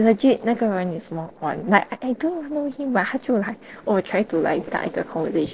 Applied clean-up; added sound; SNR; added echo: neural separator model SepFormer DNS4.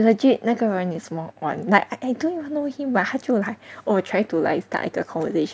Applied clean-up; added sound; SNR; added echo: none; none; none; none.